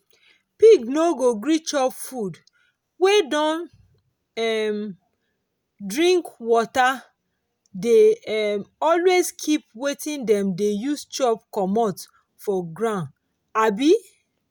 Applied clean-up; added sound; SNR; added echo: none; none; none; none.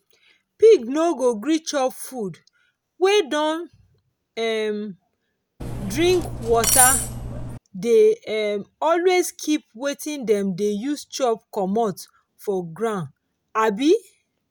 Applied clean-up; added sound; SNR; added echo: none; Cutlery, silverware; 1 dB; none.